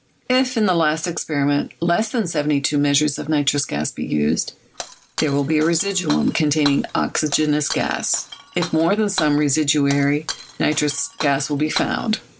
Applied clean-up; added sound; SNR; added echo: none; Shatter; 13 dB; none.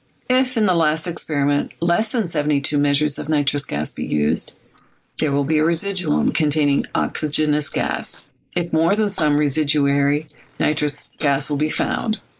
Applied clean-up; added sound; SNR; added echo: neural mask model Resemble Enhance denoiser.